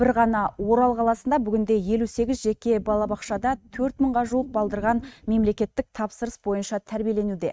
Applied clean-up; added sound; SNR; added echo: neural mask model RNNoise.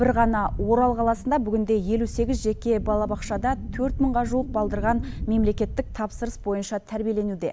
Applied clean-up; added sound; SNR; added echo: none; Wind; 7 dB; none.